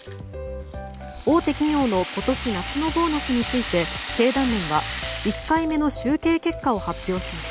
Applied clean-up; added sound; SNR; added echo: none; Rattle (instrument); 8 dB; none.